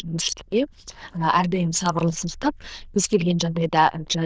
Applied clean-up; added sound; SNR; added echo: neural diffusion model UNIVERSE++.